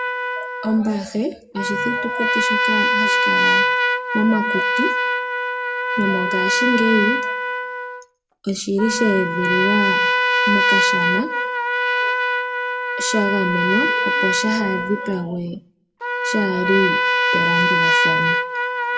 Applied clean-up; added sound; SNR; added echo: none; Trumpet; -4 dB; reverberation time 0.3 s.